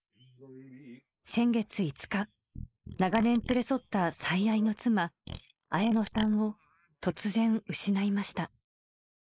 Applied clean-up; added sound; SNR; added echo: neural mask model Resemble Enhance denoiser.